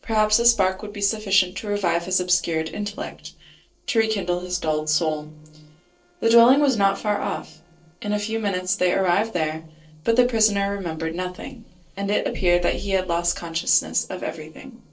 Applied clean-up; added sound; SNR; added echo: neural separator model SepFormer DNS4.